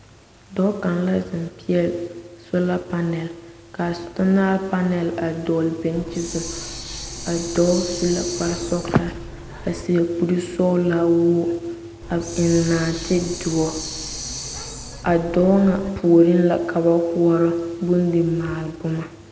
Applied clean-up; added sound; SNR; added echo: none; Hiss; 11 dB; none.